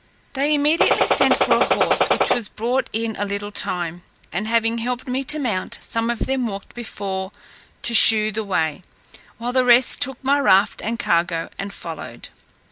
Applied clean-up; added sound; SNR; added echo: none; Gunshot, gunfire; -5 dB; none.